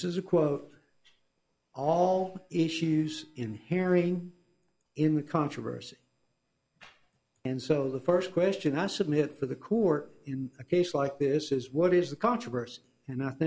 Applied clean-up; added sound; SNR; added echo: none; none; none; none.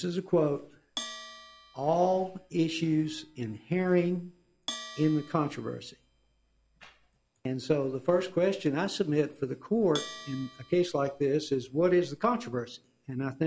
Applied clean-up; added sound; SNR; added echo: none; Bell; 17 dB; none.